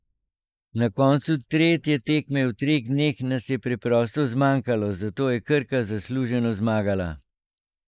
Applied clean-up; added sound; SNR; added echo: neural mask model Resemble Enhance denoiser.